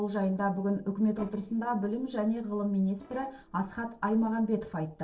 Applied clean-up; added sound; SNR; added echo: neural separator model SepFormer DNS4.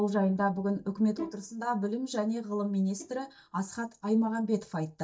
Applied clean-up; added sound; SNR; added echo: neural mask model DeepFilterNet 3.